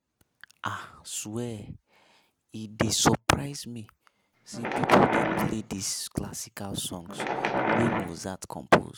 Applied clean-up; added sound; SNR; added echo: none; Wild animals; 0 dB; none.